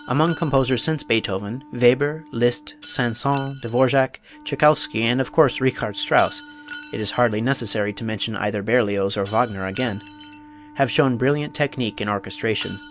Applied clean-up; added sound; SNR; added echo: none; Wind instrument, woodwind instrument + Shatter; 19 dB; none.